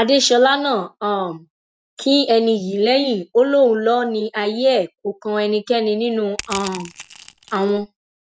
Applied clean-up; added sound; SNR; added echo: none; Crushing; 15 dB; none.